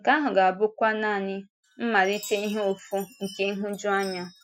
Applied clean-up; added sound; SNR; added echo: classical method Wiener filter.